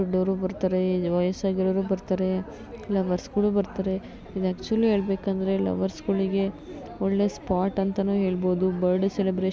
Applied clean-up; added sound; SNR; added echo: none; none; none; none.